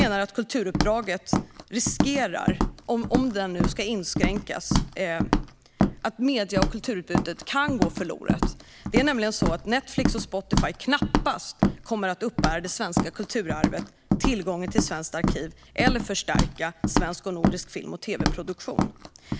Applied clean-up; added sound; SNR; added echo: none; Walk, footsteps; -1 dB; none.